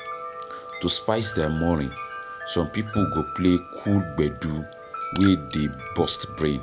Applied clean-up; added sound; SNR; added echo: none; Wind chime + Raindrop / Splash, splatter; 10 dB; none.